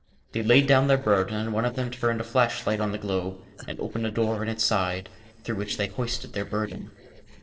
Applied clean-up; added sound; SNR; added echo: neural separator model SepFormer DNS4.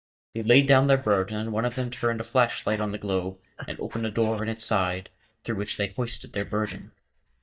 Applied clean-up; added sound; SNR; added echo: neural mask model DeepFilterNet 3.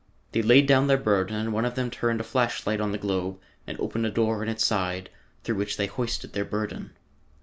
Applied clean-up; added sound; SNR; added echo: none; none; none; none.